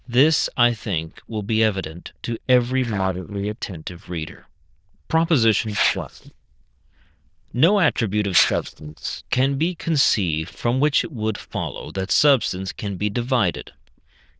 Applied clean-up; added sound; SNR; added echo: neural diffusion model UNIVERSE++.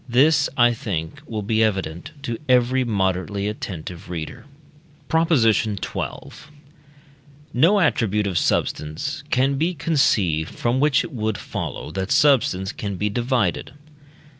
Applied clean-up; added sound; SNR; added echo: none; none; none; none.